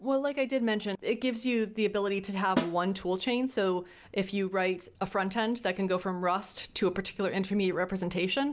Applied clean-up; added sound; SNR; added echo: none; Snare drum; 7 dB; none.